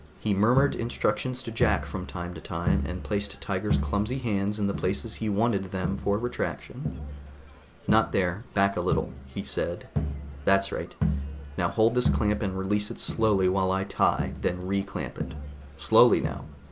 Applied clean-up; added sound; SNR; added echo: none; Crowd; 6 dB; none.